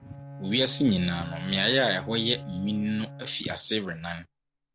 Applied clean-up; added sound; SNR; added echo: none; Bowed string instrument; 14 dB; none.